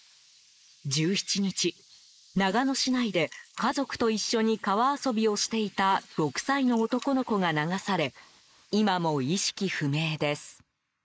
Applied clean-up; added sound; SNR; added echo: neural mask model Resemble Enhance denoiser.